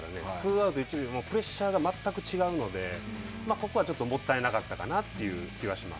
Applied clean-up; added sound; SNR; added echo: none; none; none; none.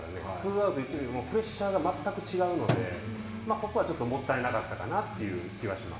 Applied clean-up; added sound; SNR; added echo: none; Drum; 6 dB; reverberation time 1.2 s.